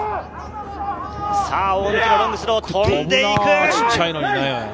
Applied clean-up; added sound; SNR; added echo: none; none; none; none.